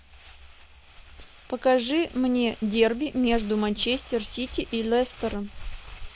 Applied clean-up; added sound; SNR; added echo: none; Crumpling, crinkling; 14 dB; none.